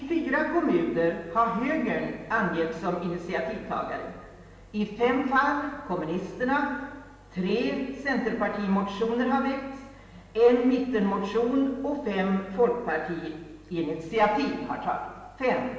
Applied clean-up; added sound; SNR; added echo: none; none; none; reverberation time 1.1 s.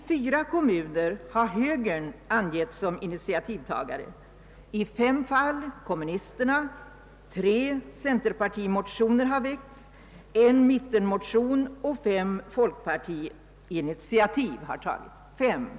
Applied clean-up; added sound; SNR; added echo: none; none; none; none.